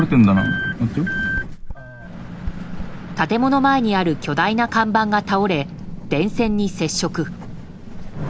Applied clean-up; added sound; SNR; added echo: none; Writing; 13 dB; none.